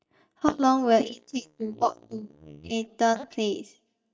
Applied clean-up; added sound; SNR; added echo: neural mask model DeepFilterNet 3.